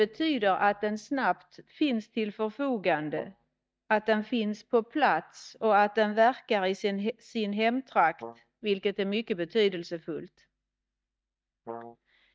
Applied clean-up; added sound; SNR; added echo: neural mask model DeepFilterNet 3.